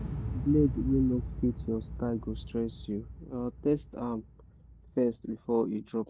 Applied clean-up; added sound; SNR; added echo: none; Explosion; 9 dB; none.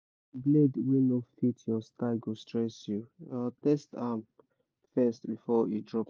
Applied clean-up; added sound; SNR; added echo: none; none; none; none.